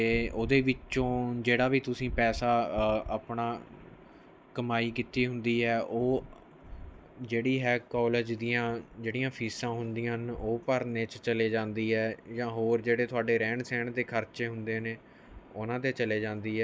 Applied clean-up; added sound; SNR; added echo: none; none; none; none.